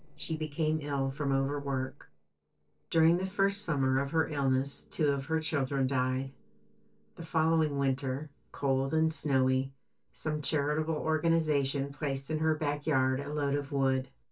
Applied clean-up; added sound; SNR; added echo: neural separator model SepFormer DNS4.